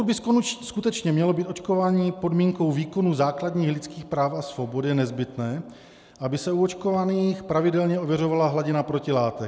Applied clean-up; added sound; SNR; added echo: none; none; none; none.